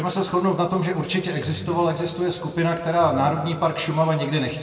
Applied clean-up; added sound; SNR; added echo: none; Ringtone; 17 dB; reverberation time 1.8 s.